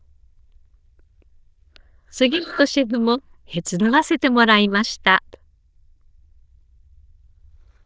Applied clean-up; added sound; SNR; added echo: neural diffusion model UNIVERSE++.